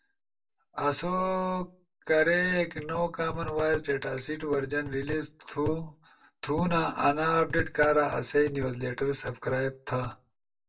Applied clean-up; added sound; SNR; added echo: none; none; none; reverberation time 0.2 s.